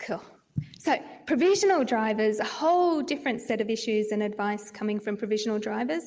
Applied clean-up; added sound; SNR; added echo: none; none; none; none.